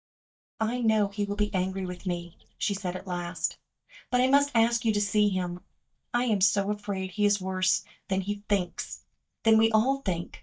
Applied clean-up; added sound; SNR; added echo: neural mask model DeepFilterNet 3.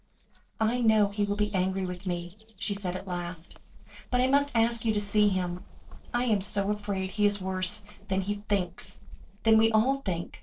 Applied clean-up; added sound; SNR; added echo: neural separator model SepFormer DNS4.